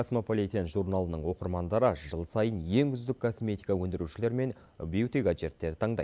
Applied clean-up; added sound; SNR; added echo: none; none; none; none.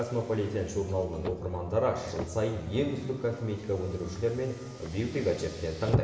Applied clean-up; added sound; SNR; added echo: none; Car; 10 dB; reverberation time 1.1 s.